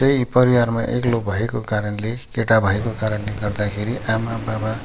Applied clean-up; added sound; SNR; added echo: none; Fire; 16 dB; none.